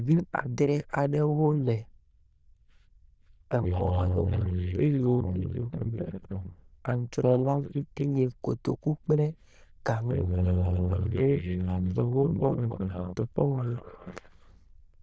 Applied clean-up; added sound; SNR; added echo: neural diffusion model UNIVERSE++.